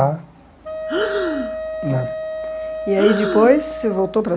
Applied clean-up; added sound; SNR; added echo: none; Breathing + Wind instrument, woodwind instrument; 4 dB; none.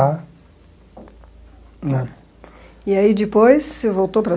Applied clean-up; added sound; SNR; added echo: none; none; none; none.